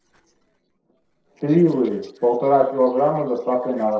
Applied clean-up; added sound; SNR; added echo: neural separator model SepFormer DNS4.